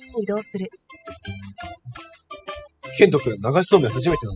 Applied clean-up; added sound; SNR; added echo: classical method spectral subtraction.